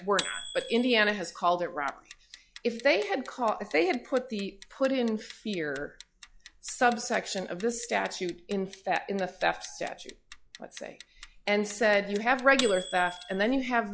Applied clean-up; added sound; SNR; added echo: classical method log-MMSE.